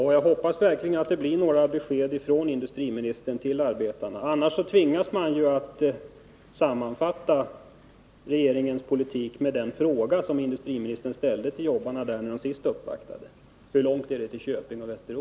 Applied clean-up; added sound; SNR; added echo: none; none; none; none.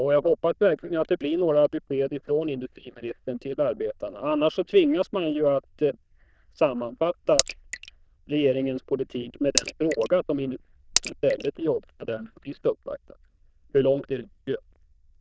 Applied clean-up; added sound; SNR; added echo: neural diffusion model UNIVERSE++.